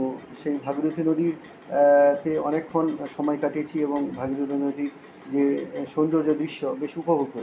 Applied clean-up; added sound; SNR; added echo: none; none; none; none.